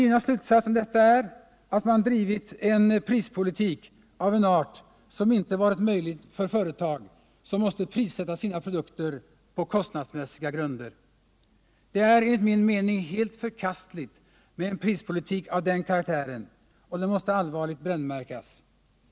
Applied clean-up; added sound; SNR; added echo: none; none; none; none.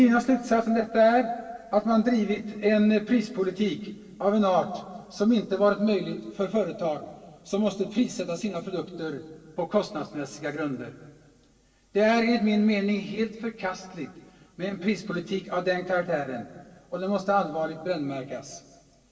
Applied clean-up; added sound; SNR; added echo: none; none; none; reverberation time 1.6 s.